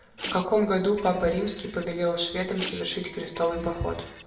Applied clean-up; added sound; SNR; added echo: none; Printer; 14 dB; reverberation time 0.7 s.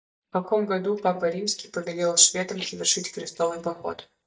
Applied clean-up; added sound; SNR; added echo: neural mask model DeepFilterNet 3.